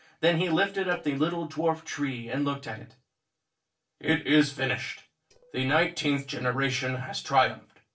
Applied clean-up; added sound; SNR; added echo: neural separator model SepFormer DNS4.